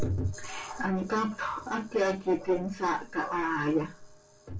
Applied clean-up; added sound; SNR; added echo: none; none; none; reverberation time 0.2 s.